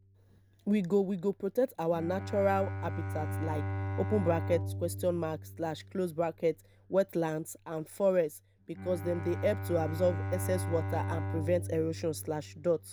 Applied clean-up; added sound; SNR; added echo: none; Bowed string instrument; 6 dB; none.